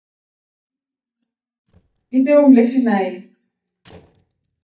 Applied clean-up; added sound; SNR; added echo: neural mask model DeepFilterNet 3.